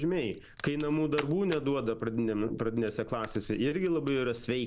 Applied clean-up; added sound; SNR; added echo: none; Fire; 17 dB; none.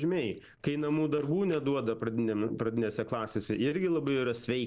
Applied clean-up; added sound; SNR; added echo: neural separator model SepFormer DNS4.